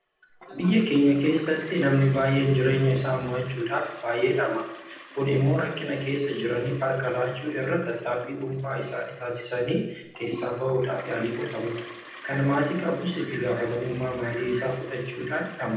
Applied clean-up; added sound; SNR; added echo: none; Toilet flush; 18 dB; reverberation time 0.8 s.